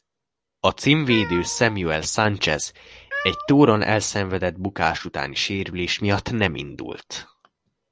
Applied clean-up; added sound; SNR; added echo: none; Cat; 13 dB; none.